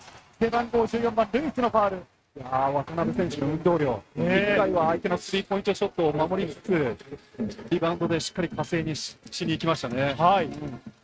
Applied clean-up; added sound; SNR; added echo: neural mask model RNNoise.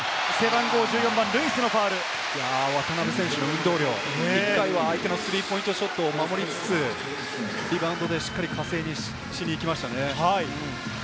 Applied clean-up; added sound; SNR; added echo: none; none; none; none.